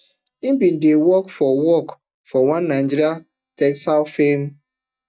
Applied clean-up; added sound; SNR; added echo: neural mask model DeepFilterNet 3.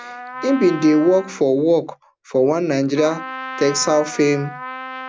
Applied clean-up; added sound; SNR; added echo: none; Trumpet; 14 dB; none.